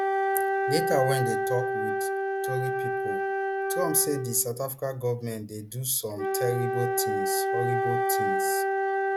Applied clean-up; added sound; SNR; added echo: none; Wind instrument, woodwind instrument; -3 dB; none.